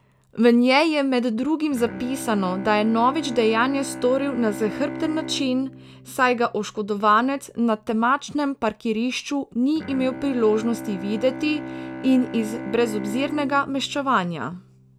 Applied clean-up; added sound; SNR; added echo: none; Bowed string instrument; 13 dB; none.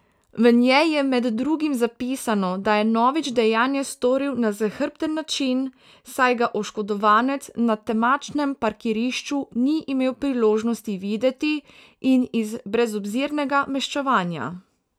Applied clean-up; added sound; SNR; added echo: none; none; none; none.